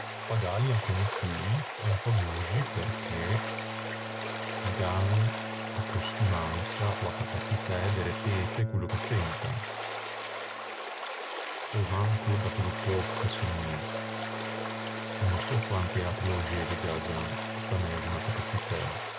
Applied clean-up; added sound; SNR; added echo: none; Stream + Bowed string instrument; 4 dB; none.